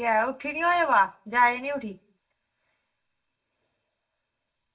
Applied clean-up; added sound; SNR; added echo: none; none; none; reverberation time 0.2 s.